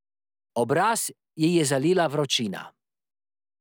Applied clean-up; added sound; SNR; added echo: none; none; none; none.